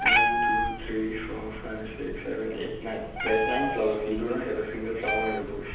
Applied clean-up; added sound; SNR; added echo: none; Meow; -1 dB; reverberation time 0.9 s.